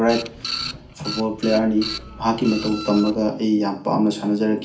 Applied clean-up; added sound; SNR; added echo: none; Printer; 11 dB; reverberation time 0.4 s.